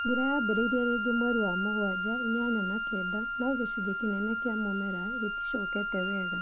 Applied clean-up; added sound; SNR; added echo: none; Wind instrument, woodwind instrument; 1 dB; none.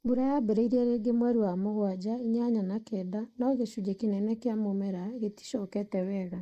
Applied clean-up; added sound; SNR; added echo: neural mask model Resemble Enhance denoiser.